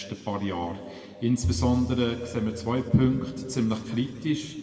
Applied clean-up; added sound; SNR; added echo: none; Bowed string instrument; 9 dB; reverberation time 1.8 s.